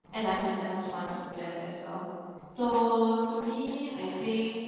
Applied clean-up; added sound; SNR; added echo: neural separator model SepFormer DNS4.